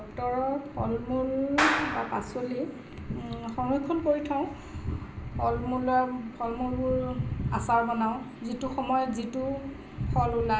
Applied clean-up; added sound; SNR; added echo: none; Clapping; 2 dB; reverberation time 0.5 s.